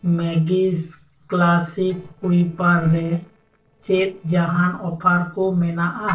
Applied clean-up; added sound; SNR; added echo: neural separator model SepFormer DNS4.